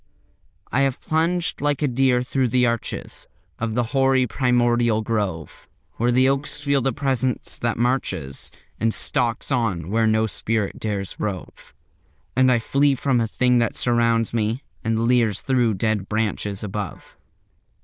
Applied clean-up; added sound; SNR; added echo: neural diffusion model UNIVERSE++.